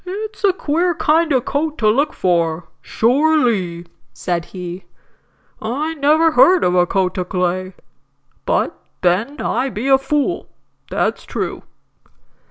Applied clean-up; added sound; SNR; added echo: none; none; none; none.